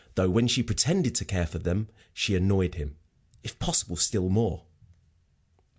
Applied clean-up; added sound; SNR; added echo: none; none; none; none.